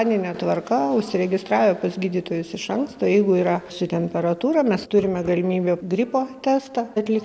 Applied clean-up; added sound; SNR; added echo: none; none; none; none.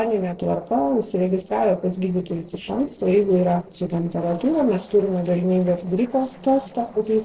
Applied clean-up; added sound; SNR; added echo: neural separator model SepFormer DNS4.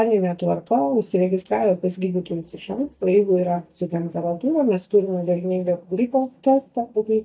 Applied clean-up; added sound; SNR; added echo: neural mask model DeepFilterNet 3.